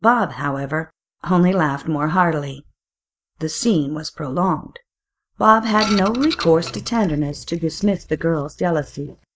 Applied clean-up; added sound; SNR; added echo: neural mask model DeepFilterNet 3.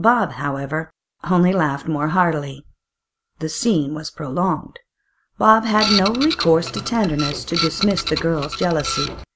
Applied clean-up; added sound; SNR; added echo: none; Printer; 5 dB; none.